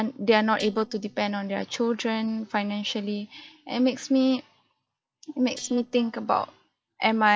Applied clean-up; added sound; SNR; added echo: neural separator model SepFormer DNS4.